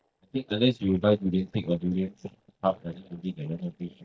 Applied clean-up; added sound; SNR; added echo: neural mask model DeepFilterNet 3.